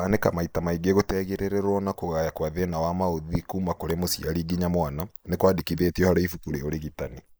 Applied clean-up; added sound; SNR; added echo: neural mask model Resemble Enhance denoiser.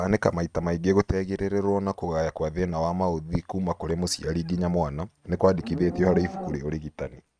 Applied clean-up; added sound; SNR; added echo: neural mask model RNNoise.